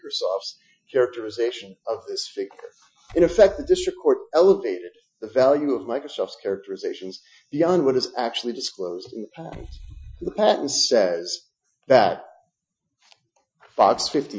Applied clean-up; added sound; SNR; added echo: classical method Wiener filter.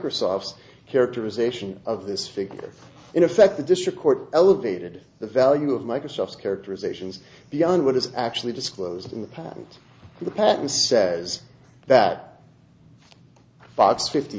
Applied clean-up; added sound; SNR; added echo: none; none; none; none.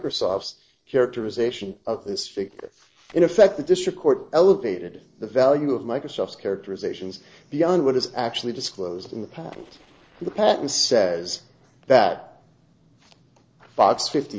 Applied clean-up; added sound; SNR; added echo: neural separator model SepFormer DNS4.